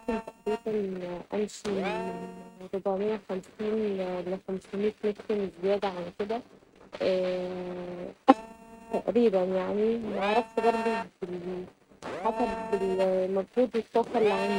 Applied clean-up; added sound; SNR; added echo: neural mask model RNNoise.